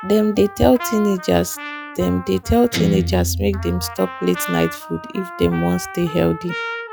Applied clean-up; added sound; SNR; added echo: classical method log-MMSE.